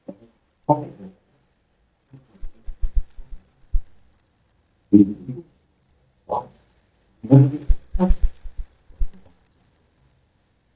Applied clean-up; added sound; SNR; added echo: neural mask model DeepFilterNet 3.